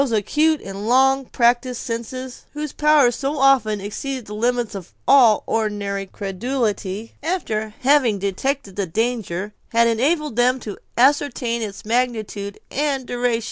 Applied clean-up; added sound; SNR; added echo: none; none; none; none.